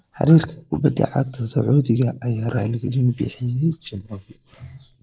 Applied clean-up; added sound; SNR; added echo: neural mask model Resemble Enhance denoiser.